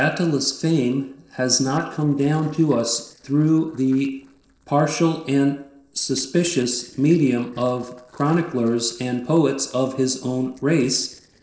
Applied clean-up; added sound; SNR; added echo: neural separator model SepFormer DNS4.